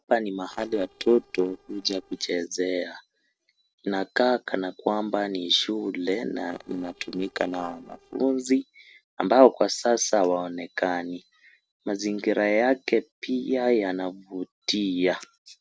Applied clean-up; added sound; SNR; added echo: neural separator model SepFormer DNS4.